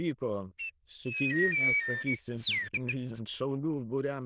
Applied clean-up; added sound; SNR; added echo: neural diffusion model UNIVERSE++.